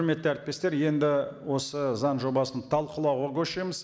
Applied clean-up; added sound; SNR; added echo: none; none; none; none.